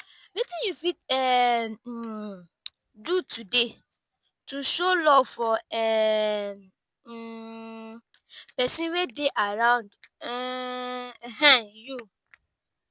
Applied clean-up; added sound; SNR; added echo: none; none; none; none.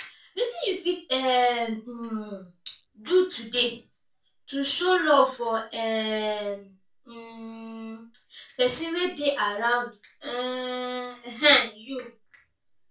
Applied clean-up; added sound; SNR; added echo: none; none; none; reverberation time 0.2 s.